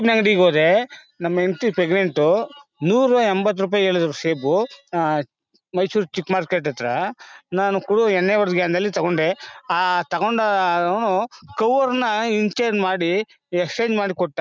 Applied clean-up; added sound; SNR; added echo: none; none; none; none.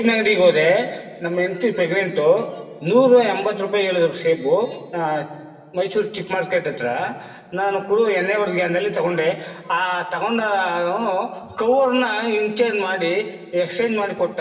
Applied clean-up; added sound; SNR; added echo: none; none; none; reverberation time 2.6 s.